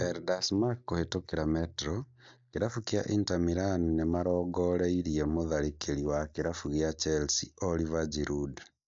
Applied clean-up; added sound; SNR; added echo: neural mask model DeepFilterNet 3.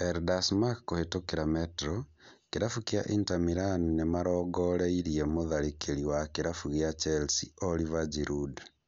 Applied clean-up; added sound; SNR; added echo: none; none; none; none.